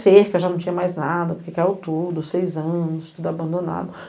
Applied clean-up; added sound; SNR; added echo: neural mask model Resemble Enhance denoiser.